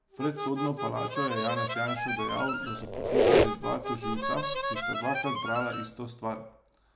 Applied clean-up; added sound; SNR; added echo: none; Squeak + Harmonica; -5 dB; none.